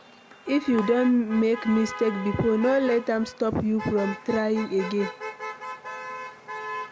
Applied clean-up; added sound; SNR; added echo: none; Motor vehicle (road); 11 dB; none.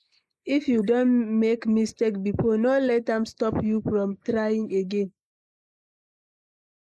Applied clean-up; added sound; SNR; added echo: neural mask model Resemble Enhance denoiser.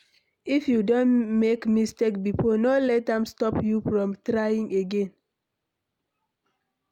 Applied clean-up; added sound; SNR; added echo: none; none; none; none.